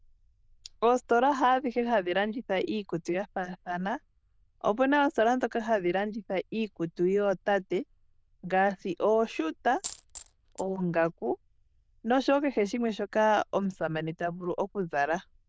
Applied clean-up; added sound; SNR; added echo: neural diffusion model UNIVERSE++.